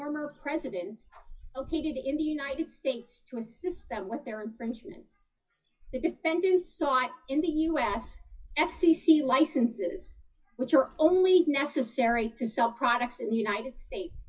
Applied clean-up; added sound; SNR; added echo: classical method WPE with log-MMSE.